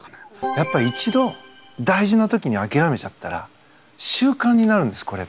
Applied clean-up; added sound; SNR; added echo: none; none; none; none.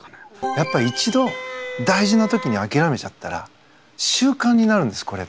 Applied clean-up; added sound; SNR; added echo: none; Wind instrument, woodwind instrument; 11 dB; none.